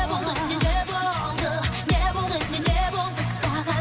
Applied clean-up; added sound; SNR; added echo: none; none; none; none.